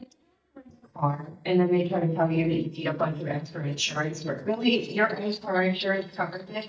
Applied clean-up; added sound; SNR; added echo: neural mask model DeepFilterNet 3.